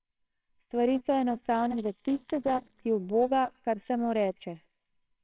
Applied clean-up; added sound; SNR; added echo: neural separator model SepFormer WHAMR!.